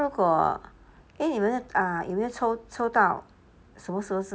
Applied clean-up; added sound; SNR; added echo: none; none; none; none.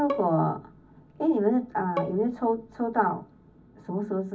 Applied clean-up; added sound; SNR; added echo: none; Bowed string instrument; 12 dB; reverberation time 0.4 s.